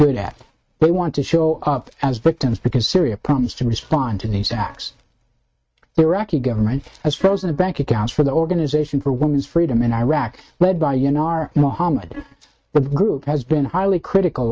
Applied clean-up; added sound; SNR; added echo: neural mask model RNNoise.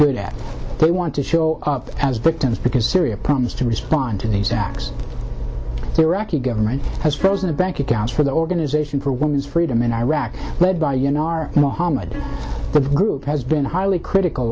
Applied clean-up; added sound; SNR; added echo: none; Plucked string instrument; 20 dB; none.